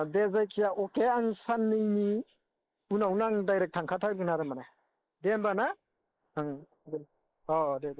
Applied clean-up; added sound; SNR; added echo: neural mask model Resemble Enhance denoiser.